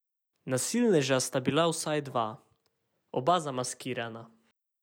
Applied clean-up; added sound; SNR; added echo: none; none; none; none.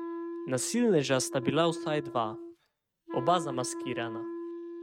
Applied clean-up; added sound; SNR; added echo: neural mask model RNNoise.